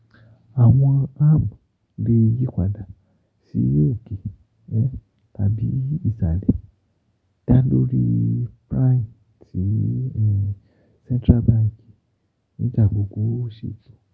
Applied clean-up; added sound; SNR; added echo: none; none; none; none.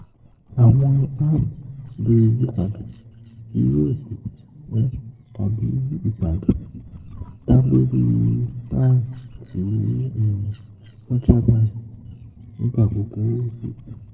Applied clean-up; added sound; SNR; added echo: neural separator model SepFormer DNS4.